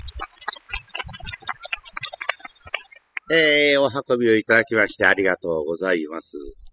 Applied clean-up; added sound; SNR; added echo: classical method spectral subtraction.